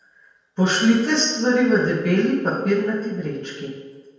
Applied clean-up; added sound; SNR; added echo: none; none; none; reverberation time 1.0 s.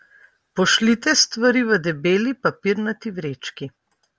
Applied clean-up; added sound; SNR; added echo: none; none; none; none.